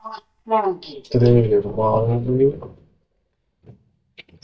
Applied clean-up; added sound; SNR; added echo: neural mask model DeepFilterNet 3.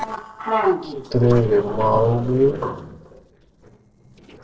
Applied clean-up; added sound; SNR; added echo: neural separator model SepFormer DNS4.